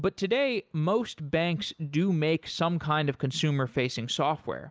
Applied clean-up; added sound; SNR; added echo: none; none; none; none.